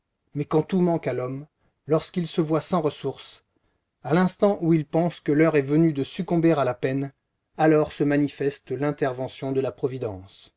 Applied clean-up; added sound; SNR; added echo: none; none; none; none.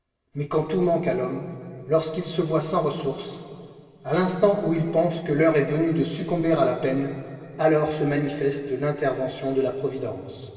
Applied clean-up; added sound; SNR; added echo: none; none; none; reverberation time 2.6 s.